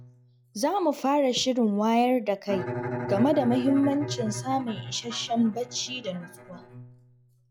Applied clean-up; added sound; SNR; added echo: classical method log-MMSE.